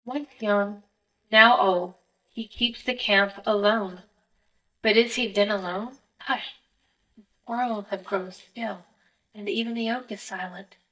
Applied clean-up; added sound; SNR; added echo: neural mask model DeepFilterNet 3.